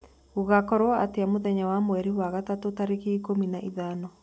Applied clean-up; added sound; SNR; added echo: none; none; none; none.